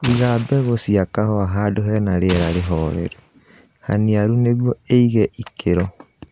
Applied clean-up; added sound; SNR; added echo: none; Explosion; 14 dB; none.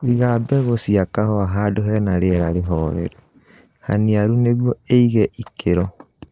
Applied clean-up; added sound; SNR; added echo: neural separator model SepFormer DNS4.